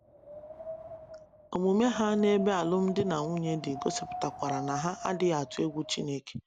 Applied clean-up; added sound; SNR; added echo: none; Wind; 12 dB; none.